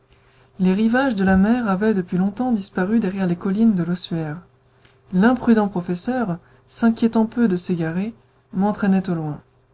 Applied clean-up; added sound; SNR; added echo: none; none; none; none.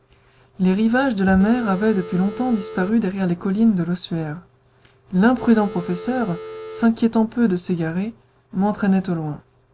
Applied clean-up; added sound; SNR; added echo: none; Telephone; 13 dB; none.